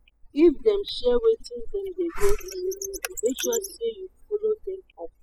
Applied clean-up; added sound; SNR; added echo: classical method spectral subtraction.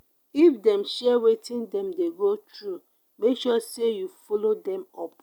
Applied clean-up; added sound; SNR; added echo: none; none; none; none.